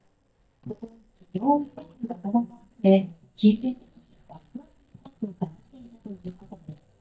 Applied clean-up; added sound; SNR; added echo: neural mask model DeepFilterNet 3.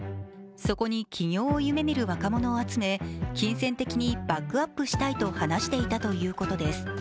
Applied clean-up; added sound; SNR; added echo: none; none; none; none.